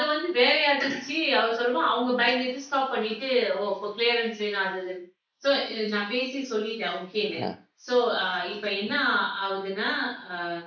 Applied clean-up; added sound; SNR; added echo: neural mask model Resemble Enhance denoiser.